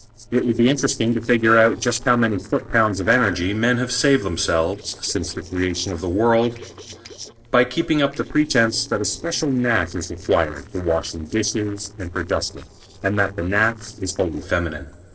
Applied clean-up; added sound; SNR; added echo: neural separator model SepFormer DNS4.